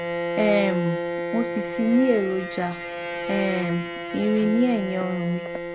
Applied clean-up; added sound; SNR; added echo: none; Bowed string instrument; 5 dB; none.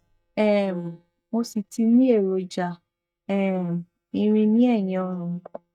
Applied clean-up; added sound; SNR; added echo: neural mask model DeepFilterNet 3.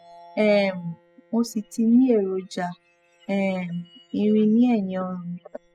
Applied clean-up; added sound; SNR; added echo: classical method spectral subtraction.